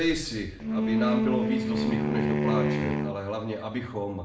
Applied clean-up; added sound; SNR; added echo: none; Wind instrument, woodwind instrument; -4 dB; reverberation time 0.5 s.